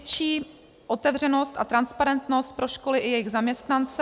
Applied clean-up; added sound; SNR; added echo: none; none; none; none.